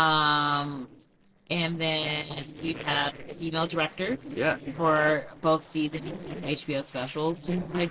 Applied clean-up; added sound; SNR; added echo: neural separator model SepFormer DNS4.